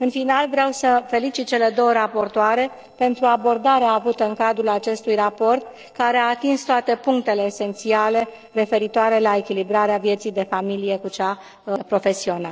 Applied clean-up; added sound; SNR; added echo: neural separator model SepFormer DNS4.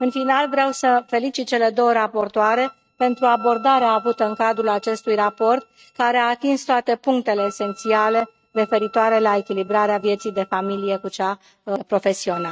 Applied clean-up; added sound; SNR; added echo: neural mask model RNNoise.